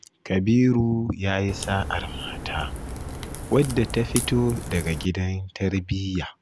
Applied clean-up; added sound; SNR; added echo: none; Crack; 8 dB; none.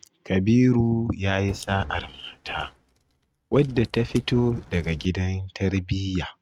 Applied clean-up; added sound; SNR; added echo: neural mask model RNNoise.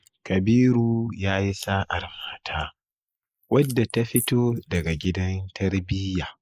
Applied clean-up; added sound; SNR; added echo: neural mask model Resemble Enhance denoiser.